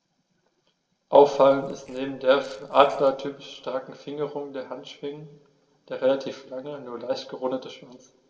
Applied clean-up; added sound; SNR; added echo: neural separator model SepFormer DNS4.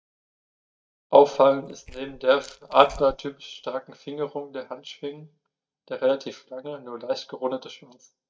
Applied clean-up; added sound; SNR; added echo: neural mask model DeepFilterNet 3.